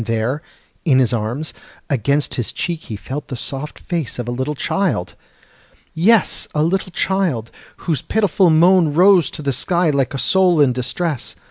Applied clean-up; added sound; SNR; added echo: none; none; none; none.